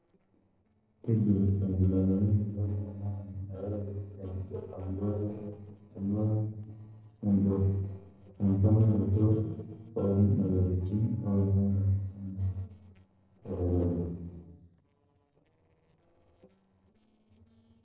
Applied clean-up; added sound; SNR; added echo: neural separator model SepFormer DNS4.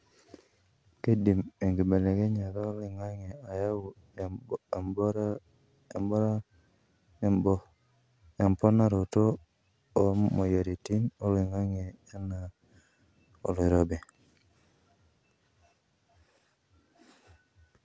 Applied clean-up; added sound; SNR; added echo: none; none; none; none.